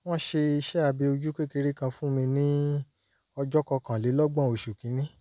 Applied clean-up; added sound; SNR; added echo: none; none; none; none.